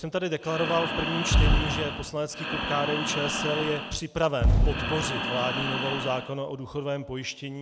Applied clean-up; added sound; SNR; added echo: none; Fireworks + Breathing; -3 dB; none.